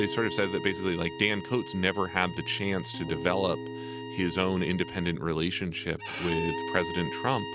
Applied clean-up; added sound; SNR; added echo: none; Piano + Bowed string instrument; 8 dB; none.